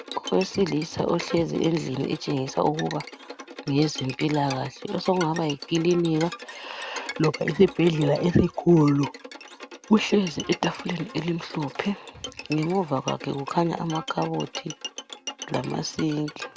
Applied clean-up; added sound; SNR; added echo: none; Bowed string instrument; 14 dB; none.